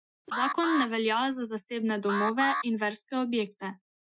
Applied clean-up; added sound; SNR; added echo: classical method Wiener filter.